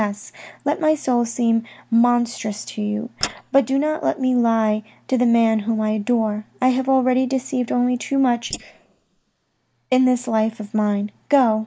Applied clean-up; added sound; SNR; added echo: neural mask model Resemble Enhance denoiser.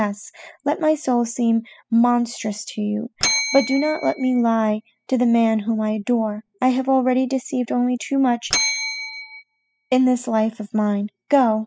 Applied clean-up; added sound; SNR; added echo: classical method spectral subtraction.